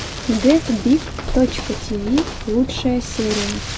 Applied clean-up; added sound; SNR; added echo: none; Wind + Walk, footsteps; 10 dB; none.